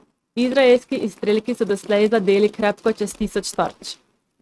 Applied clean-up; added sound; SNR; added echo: neural mask model RNNoise.